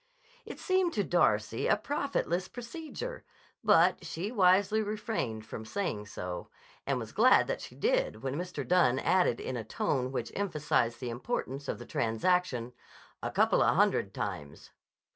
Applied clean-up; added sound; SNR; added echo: none; none; none; none.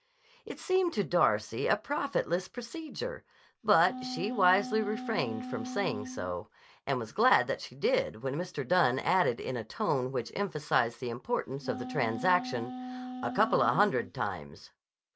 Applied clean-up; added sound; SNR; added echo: none; Wind instrument, woodwind instrument; 9 dB; none.